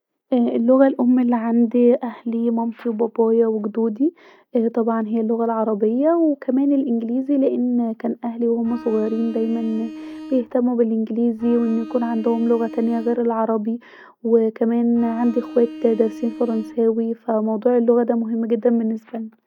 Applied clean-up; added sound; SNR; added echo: none; Bowed string instrument; 15 dB; none.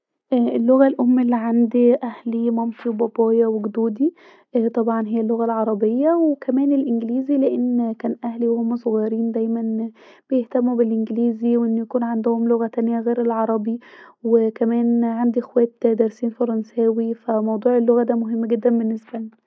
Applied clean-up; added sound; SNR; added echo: none; none; none; none.